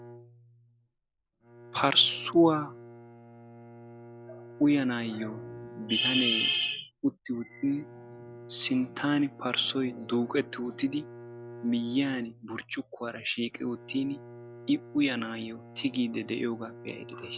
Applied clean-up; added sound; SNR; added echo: none; Bowed string instrument; 18 dB; none.